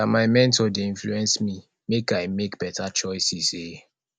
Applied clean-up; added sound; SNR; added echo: none; none; none; none.